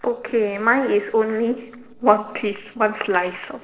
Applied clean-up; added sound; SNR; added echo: neural separator model SepFormer DNS4.